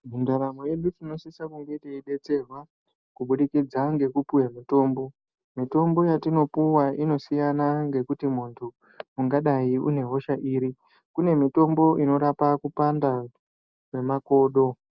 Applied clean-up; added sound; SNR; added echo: none; none; none; none.